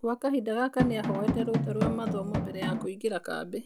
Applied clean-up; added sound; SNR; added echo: none; Drum; -2 dB; none.